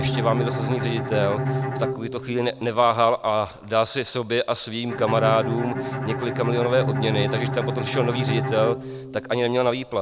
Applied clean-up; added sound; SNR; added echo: none; Bowed string instrument; 4 dB; none.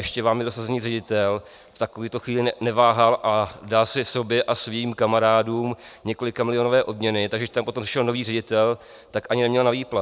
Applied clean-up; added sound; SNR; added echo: none; none; none; none.